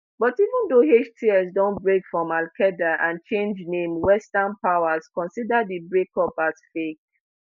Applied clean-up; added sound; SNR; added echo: none; none; none; none.